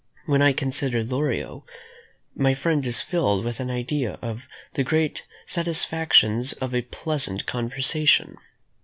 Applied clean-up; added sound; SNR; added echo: none; none; none; none.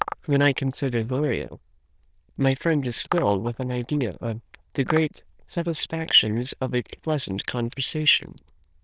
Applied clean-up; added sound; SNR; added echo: neural diffusion model UNIVERSE++.